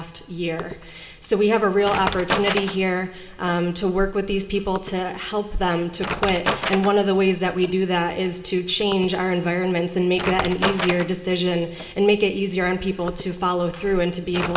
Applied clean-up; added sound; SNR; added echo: none; Wood; 9 dB; reverberation time 0.8 s.